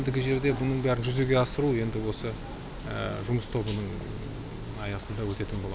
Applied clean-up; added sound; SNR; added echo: none; Bathtub (filling or washing); 18 dB; none.